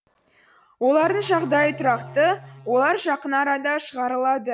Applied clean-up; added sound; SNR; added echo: none; Musical instrument; 17 dB; none.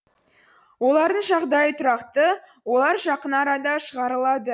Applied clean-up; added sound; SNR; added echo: none; none; none; none.